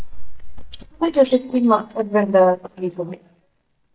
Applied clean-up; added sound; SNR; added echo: neural mask model DeepFilterNet 3.